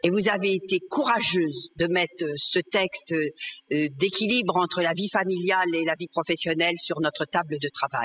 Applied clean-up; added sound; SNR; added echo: classical method spectral subtraction.